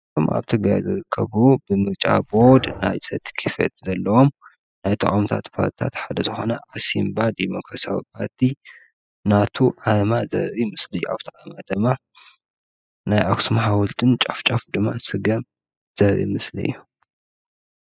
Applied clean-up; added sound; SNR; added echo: classical method spectral subtraction.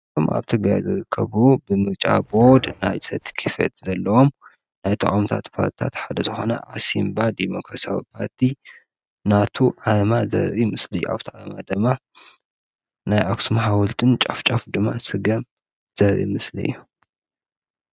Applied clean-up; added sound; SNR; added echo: neural mask model RNNoise.